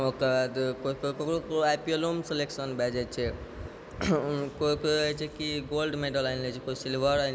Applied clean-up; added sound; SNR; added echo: none; none; none; none.